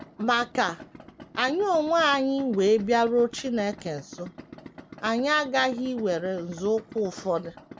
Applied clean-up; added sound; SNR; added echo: none; Idling; 19 dB; none.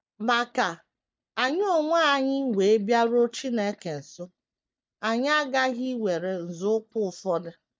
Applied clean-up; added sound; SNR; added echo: neural mask model DeepFilterNet 3.